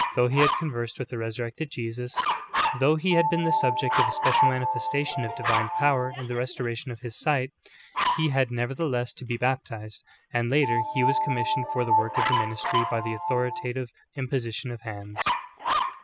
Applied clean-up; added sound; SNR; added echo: none; Dog + Piano; 1 dB; none.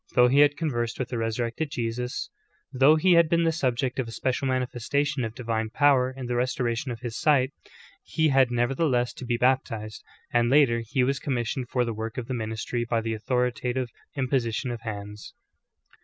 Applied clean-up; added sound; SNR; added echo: none; none; none; none.